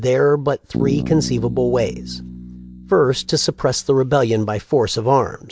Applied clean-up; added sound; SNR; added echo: none; Bass guitar; 10 dB; none.